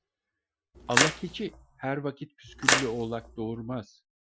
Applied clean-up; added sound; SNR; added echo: classical method Wiener filter.